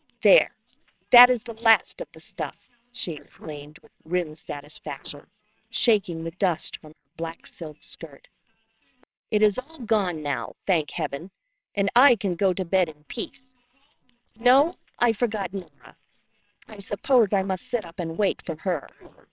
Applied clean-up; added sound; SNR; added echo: neural separator model SepFormer WHAMR!.